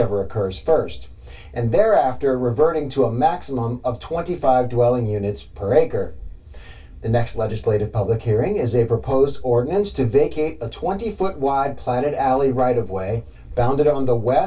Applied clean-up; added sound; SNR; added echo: none; none; none; reverberation time 0.2 s.